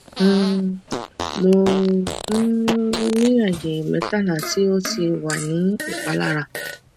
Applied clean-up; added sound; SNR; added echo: none; Fart; 11 dB; none.